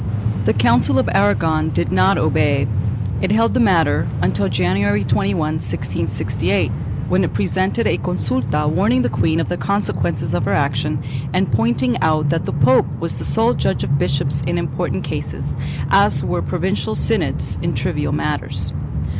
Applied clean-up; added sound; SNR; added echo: none; Train; 2 dB; none.